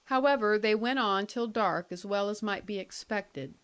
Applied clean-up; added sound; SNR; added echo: neural mask model Resemble Enhance denoiser.